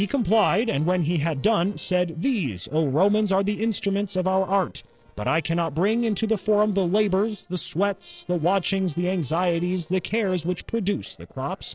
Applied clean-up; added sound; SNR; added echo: neural separator model SepFormer DNS4.